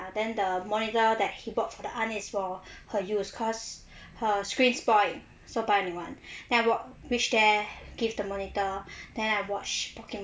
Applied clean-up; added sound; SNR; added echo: none; none; none; none.